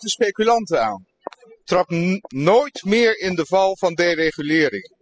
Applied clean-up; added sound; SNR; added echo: classical method spectral subtraction.